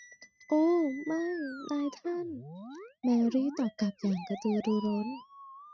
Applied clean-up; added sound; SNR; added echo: neural mask model RNNoise.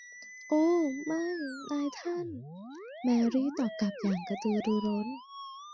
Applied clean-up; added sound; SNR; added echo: classical method Wiener filter.